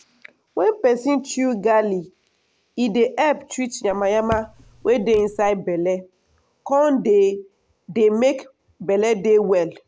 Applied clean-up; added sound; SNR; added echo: none; Raindrop / Drip; 17 dB; none.